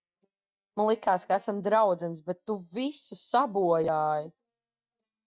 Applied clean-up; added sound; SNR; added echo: neural mask model DeepFilterNet 3.